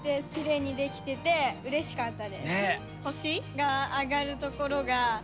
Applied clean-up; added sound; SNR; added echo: none; none; none; none.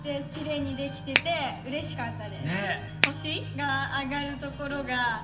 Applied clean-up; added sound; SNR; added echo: none; Finger snapping; -4 dB; reverberation time 1.9 s.